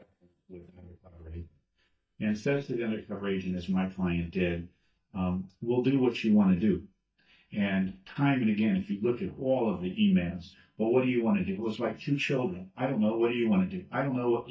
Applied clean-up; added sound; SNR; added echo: neural mask model DeepFilterNet 3.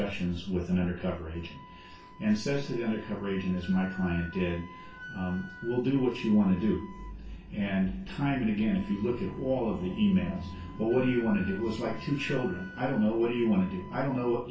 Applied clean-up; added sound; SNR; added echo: none; Wind instrument, woodwind instrument; 19 dB; reverberation time 0.2 s.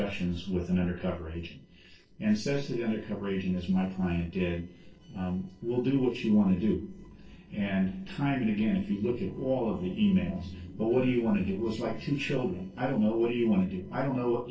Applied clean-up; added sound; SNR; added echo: neural separator model SepFormer DNS4.